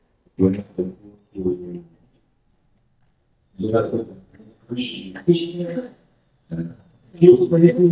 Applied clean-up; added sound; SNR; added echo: neural mask model DeepFilterNet 3.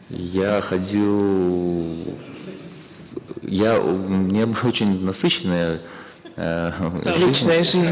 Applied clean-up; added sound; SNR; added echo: none; none; none; none.